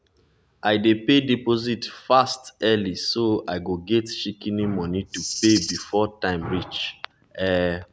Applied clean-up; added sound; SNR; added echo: none; Rattle (instrument); 7 dB; none.